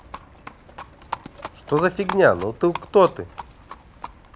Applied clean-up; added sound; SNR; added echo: none; Livestock, farm animals, working animals; 14 dB; none.